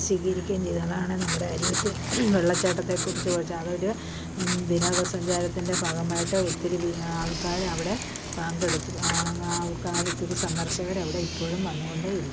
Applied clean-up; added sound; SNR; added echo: none; Bicycle + Writing; 3 dB; none.